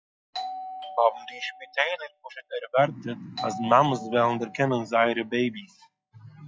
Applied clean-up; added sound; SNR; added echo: classical method log-MMSE.